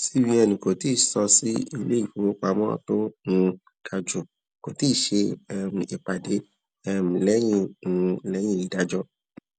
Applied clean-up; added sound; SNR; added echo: none; none; none; none.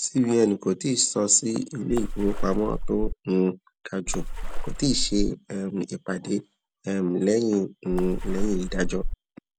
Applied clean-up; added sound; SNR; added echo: none; Water / Splash, splatter; 1 dB; none.